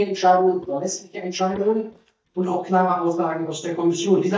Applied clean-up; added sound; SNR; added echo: neural mask model DeepFilterNet 3.